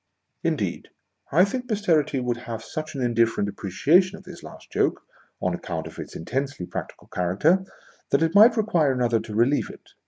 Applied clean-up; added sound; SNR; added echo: none; none; none; none.